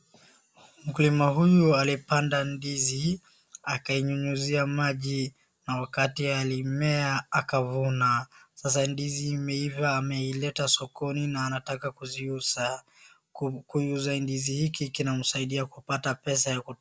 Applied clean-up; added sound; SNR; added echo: none; none; none; none.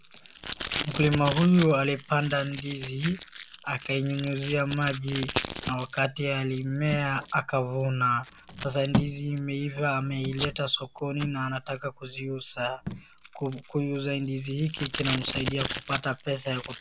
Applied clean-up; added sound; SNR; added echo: none; Packing tape, duct tape; 7 dB; none.